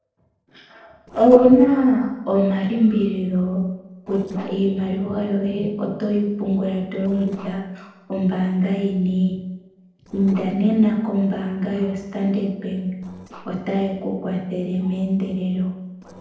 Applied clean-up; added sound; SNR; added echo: neural separator model SepFormer DNS4.